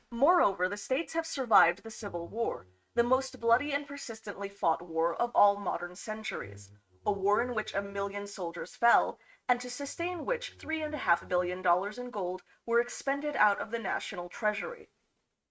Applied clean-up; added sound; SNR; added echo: neural mask model RNNoise.